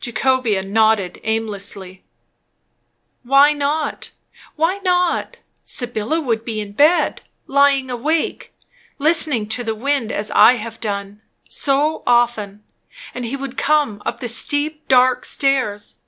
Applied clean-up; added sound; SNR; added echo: none; none; none; none.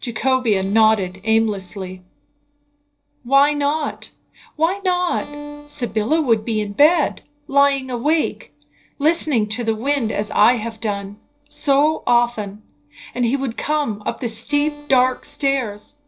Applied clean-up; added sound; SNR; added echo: neural separator model SepFormer DNS4.